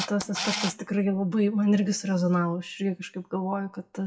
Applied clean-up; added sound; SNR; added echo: classical method WPE with log-MMSE.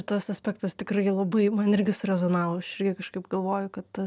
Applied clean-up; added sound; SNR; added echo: none; none; none; none.